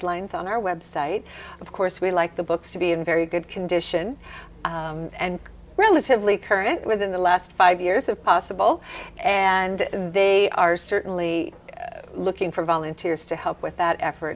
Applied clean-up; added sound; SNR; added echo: none; none; none; none.